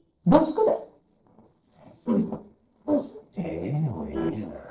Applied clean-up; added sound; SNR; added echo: neural separator model SepFormer DNS4.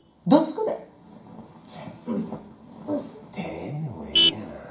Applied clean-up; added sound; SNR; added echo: none; Vehicle horn, car horn, honking; 3 dB; reverberation time 0.5 s.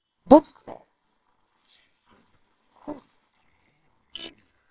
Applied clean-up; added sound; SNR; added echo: neural separator model SepFormer WHAMR!.